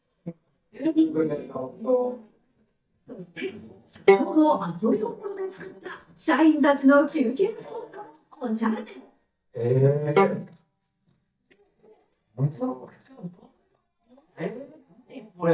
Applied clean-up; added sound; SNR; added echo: neural mask model DeepFilterNet 3.